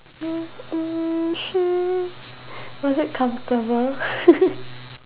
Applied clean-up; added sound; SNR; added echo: none; none; none; none.